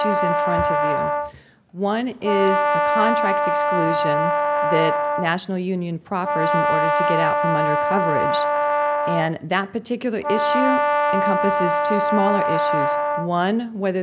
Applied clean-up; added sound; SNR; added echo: none; Brass instrument; -4 dB; none.